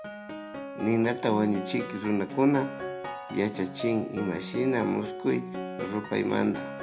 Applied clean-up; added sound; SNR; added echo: none; Piano; 9 dB; reverberation time 0.2 s.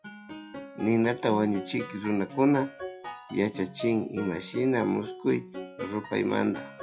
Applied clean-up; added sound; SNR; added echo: classical method WPE with log-MMSE.